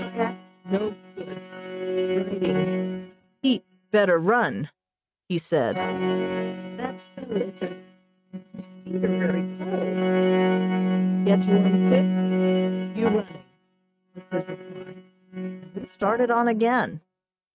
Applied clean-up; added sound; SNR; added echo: neural mask model RNNoise.